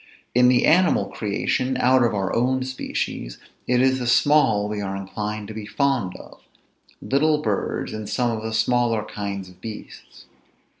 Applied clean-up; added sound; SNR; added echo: none; none; none; none.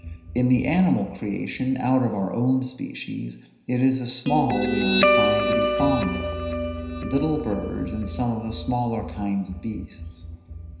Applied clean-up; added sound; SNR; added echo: none; Guitar; 3 dB; reverberation time 0.9 s.